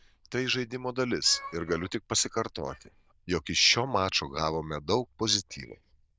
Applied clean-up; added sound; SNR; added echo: neural diffusion model UNIVERSE++.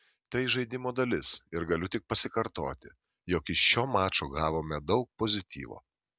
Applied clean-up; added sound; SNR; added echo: none; none; none; none.